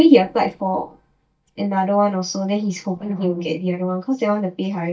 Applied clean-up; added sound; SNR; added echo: neural mask model DeepFilterNet 3.